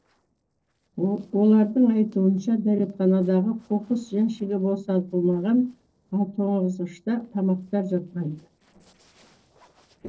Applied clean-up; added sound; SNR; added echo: neural separator model SepFormer DNS4.